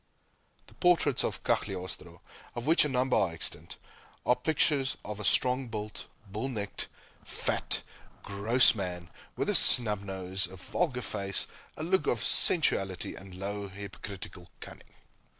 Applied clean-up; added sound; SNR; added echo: none; none; none; none.